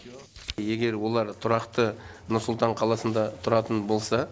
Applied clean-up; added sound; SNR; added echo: none; none; none; none.